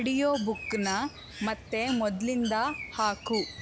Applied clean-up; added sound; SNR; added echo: none; Bird; 11 dB; none.